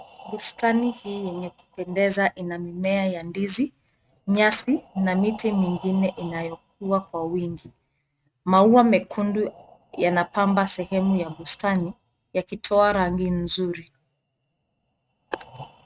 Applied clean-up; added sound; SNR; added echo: neural mask model RNNoise.